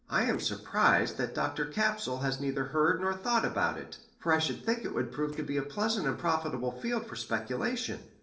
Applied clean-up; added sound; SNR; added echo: neural separator model SepFormer DNS4.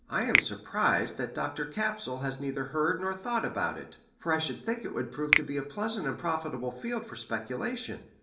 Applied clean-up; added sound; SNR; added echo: none; Finger snapping; 2 dB; reverberation time 0.5 s.